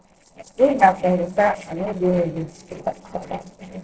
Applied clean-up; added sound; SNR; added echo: neural separator model SepFormer DNS4.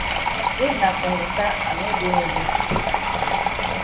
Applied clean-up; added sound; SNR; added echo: none; Sink (filling or washing) / Water tap, faucet; -5 dB; reverberation time 0.9 s.